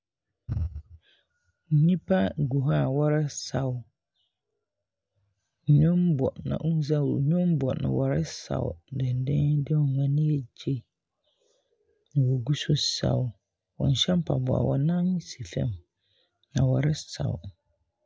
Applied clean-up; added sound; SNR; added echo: none; none; none; none.